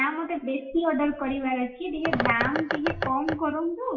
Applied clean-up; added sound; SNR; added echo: classical method WPE with log-MMSE.